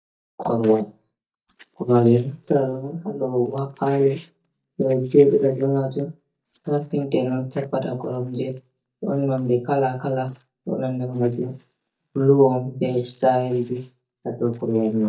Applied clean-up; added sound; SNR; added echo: neural mask model DeepFilterNet 3.